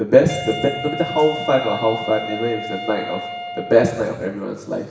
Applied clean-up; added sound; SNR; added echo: none; Wind instrument, woodwind instrument; 10 dB; reverberation time 1.3 s.